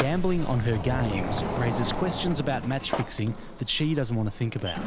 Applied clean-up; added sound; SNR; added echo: none; Sliding door; 4 dB; none.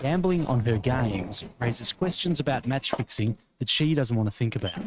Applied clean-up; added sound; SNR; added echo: neural mask model RNNoise.